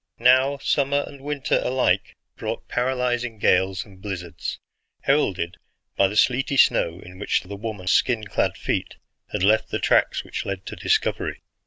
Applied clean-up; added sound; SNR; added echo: none; none; none; none.